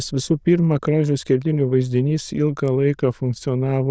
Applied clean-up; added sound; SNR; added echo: neural diffusion model UNIVERSE++.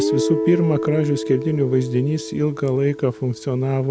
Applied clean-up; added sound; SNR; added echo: none; Guitar; 6 dB; none.